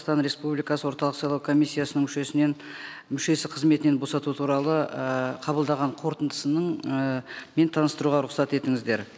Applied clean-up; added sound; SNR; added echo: none; none; none; none.